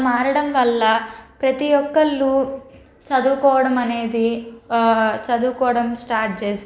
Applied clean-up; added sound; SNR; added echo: none; none; none; none.